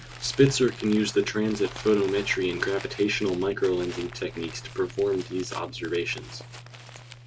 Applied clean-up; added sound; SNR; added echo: none; Crumpling, crinkling; 18 dB; none.